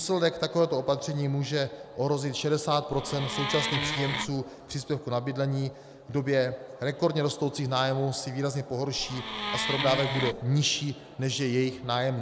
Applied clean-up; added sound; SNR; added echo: none; Wood; 3 dB; none.